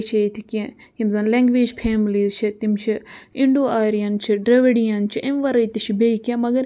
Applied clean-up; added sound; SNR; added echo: none; none; none; none.